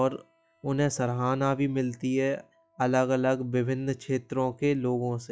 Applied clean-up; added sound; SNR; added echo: classical method log-MMSE.